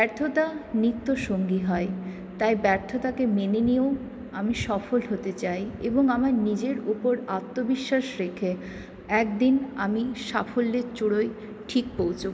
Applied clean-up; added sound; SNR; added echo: none; none; none; none.